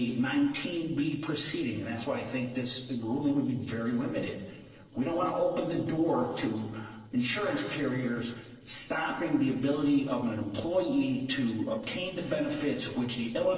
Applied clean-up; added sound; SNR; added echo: neural separator model SepFormer DNS4.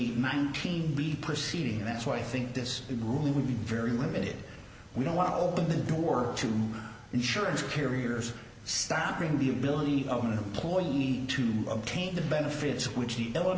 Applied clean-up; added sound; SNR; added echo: none; none; none; none.